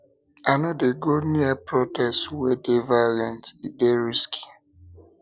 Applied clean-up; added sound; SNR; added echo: none; none; none; none.